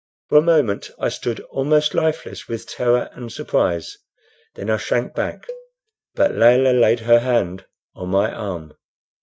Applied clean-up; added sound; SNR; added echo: neural mask model DeepFilterNet 3.